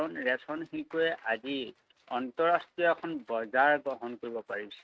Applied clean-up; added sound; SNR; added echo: neural mask model RNNoise.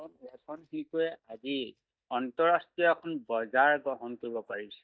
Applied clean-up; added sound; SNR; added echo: neural mask model DeepFilterNet 3.